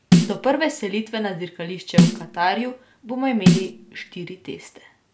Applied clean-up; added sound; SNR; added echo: none; Snare drum; -5 dB; none.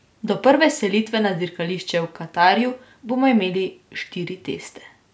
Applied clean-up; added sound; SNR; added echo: none; none; none; none.